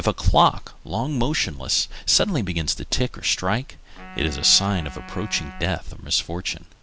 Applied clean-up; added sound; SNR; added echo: none; Wind instrument, woodwind instrument; 19 dB; none.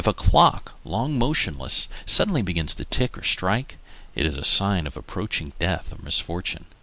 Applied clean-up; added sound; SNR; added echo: none; none; none; none.